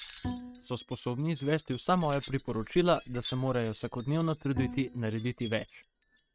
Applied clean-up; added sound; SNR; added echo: neural mask model RNNoise.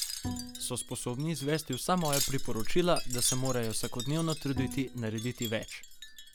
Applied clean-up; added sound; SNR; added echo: none; Wind chime + Bowed string instrument; 8 dB; none.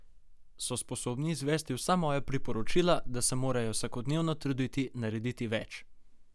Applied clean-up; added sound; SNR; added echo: none; none; none; none.